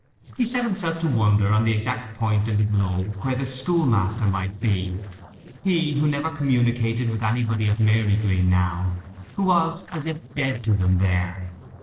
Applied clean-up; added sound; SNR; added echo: neural separator model SepFormer DNS4.